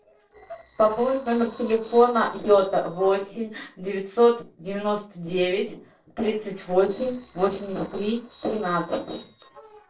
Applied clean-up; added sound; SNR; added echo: neural separator model SepFormer DNS4.